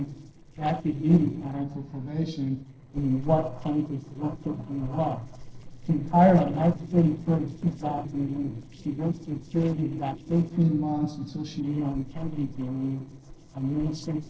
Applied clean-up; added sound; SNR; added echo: neural separator model SepFormer DNS4.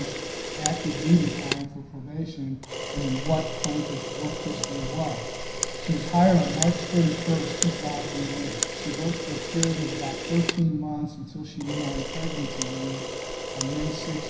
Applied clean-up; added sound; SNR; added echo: none; Camera; 5 dB; reverberation time 0.9 s.